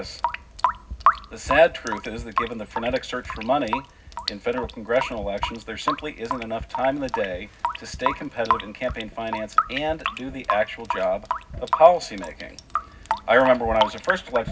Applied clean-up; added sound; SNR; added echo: none; Drip / Sink (filling or washing) / Water tap, faucet; 4 dB; reverberation time 0.4 s.